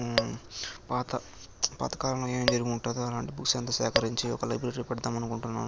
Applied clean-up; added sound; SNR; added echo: none; Tap / Glass; -1 dB; none.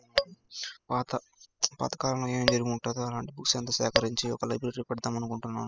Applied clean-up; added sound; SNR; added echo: classical method spectral subtraction.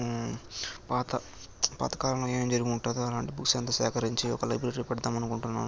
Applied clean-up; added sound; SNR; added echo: none; none; none; none.